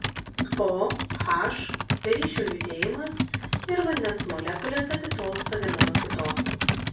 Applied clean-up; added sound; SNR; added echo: none; Computer keyboard; -1 dB; reverberation time 0.3 s.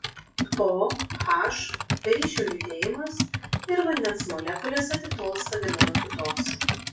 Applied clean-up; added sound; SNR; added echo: classical method WPE with log-MMSE.